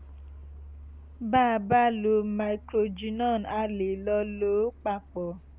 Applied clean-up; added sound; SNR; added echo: none; Truck; 19 dB; none.